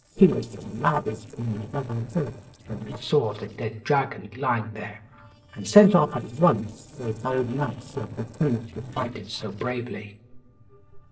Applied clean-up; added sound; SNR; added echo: neural separator model SepFormer DNS4.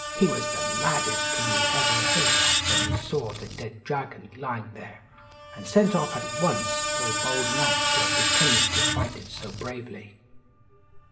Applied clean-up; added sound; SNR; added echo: none; Screech; -4 dB; reverberation time 2.0 s.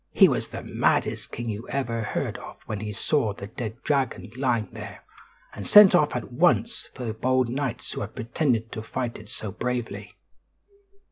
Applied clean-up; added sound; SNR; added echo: none; none; none; none.